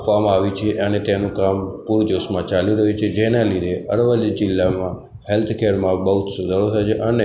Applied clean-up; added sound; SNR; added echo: none; none; none; none.